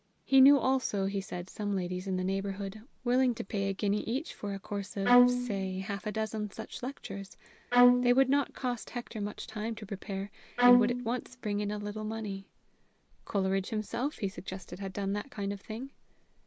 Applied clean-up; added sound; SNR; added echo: none; Bowed string instrument; -4 dB; none.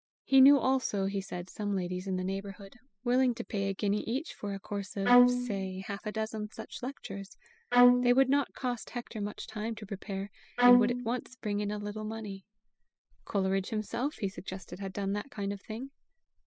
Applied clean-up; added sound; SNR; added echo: classical method spectral subtraction.